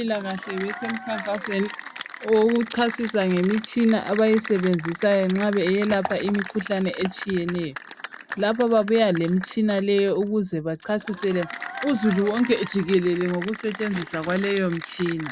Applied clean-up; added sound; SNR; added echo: none; Applause / Cheering; 13 dB; none.